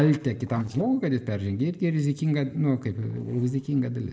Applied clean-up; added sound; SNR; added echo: neural separator model SepFormer DNS4.